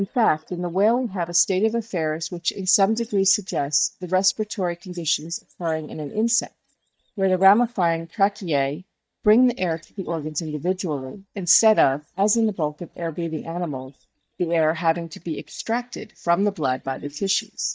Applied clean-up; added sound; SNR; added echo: neural mask model DeepFilterNet 3.